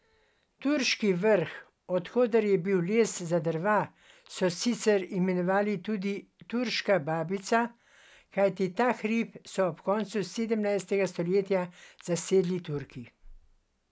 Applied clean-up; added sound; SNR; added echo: none; none; none; none.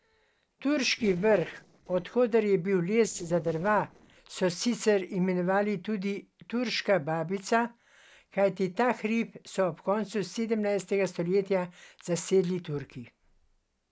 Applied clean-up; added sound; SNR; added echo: neural separator model SepFormer DNS4.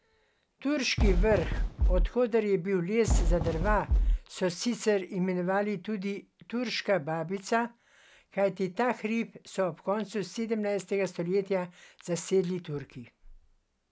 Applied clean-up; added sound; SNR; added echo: none; Fireworks; -3 dB; none.